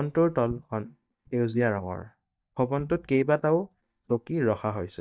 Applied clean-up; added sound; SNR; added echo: neural mask model DeepFilterNet 3.